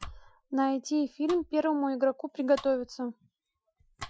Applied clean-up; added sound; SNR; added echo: classical method Wiener filter.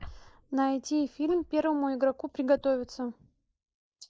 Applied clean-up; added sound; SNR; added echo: neural mask model Resemble Enhance denoiser.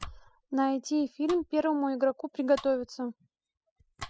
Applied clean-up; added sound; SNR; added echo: classical method spectral subtraction.